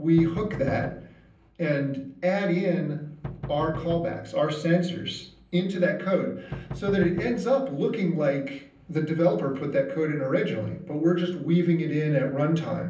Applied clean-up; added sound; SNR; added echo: none; Knock; 11 dB; reverberation time 0.6 s.